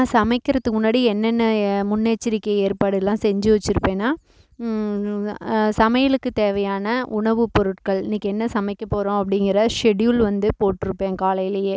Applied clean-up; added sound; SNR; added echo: none; none; none; none.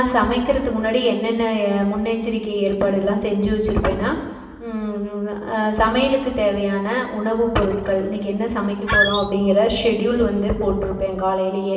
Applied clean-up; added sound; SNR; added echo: none; Squeak; 0 dB; reverberation time 1.4 s.